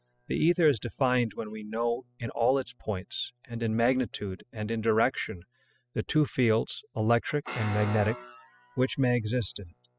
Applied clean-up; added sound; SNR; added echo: classical method spectral subtraction.